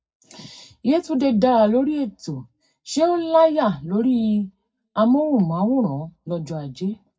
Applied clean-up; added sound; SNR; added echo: none; none; none; reverberation time 0.4 s.